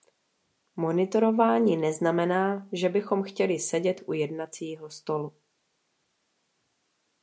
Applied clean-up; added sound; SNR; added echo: none; none; none; none.